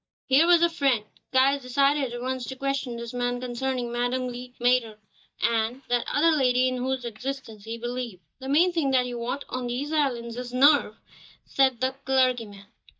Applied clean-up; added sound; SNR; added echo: neural mask model DeepFilterNet 3.